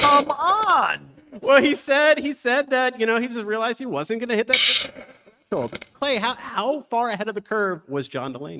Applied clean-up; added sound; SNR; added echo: neural mask model RNNoise.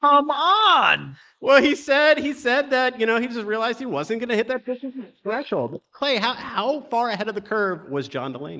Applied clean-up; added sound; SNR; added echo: neural mask model Resemble Enhance denoiser.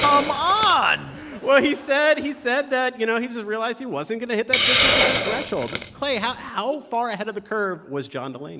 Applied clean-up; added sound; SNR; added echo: none; Hiss; 3 dB; none.